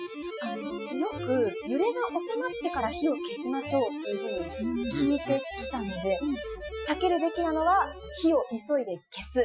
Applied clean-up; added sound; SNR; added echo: classical method Wiener filter.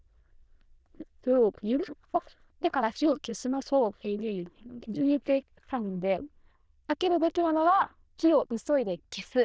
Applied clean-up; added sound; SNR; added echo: neural diffusion model UNIVERSE++.